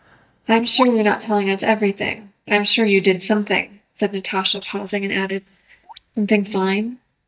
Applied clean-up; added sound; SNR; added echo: neural mask model DeepFilterNet 3.